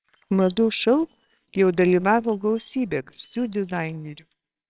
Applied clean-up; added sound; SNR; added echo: neural separator model SepFormer WHAMR!.